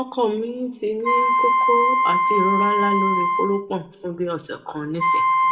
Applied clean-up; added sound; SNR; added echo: none; Wind instrument, woodwind instrument; -4 dB; reverberation time 0.8 s.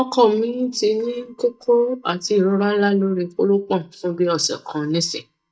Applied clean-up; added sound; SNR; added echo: neural mask model DeepFilterNet 3.